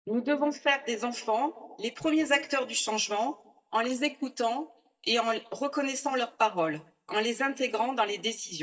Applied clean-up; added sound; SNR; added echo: neural mask model DeepFilterNet 3.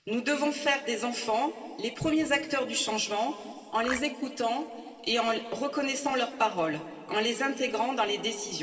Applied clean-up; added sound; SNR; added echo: none; Marimba, xylophone; 5 dB; reverberation time 2.6 s.